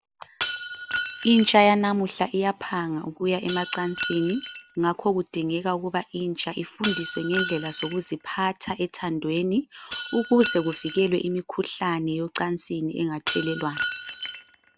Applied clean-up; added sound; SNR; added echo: none; Shatter; 9 dB; none.